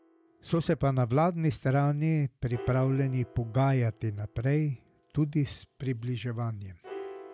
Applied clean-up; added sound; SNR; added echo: none; Piano; 20 dB; none.